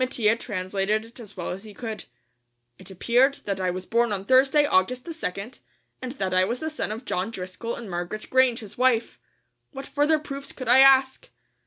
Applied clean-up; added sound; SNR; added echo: none; none; none; none.